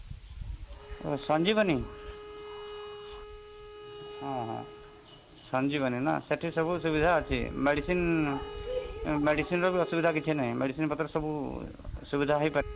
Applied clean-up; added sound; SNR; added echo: none; Wind + Bowed string instrument; 12 dB; none.